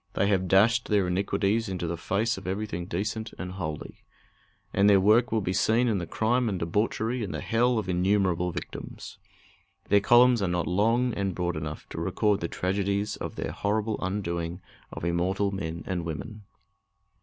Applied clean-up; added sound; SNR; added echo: none; none; none; none.